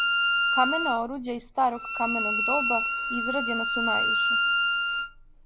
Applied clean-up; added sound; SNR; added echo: none; Bowed string instrument; -5 dB; none.